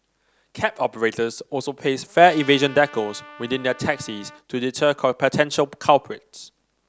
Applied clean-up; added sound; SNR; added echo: none; Trumpet; 20 dB; none.